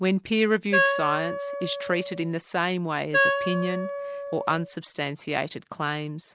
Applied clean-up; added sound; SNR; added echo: none; Wind instrument, woodwind instrument; 1 dB; none.